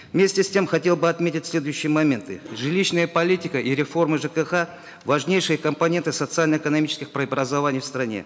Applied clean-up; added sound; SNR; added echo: none; none; none; none.